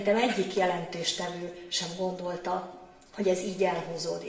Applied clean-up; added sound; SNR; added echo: none; none; none; reverberation time 0.8 s.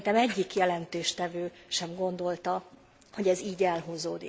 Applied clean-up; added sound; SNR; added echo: none; none; none; none.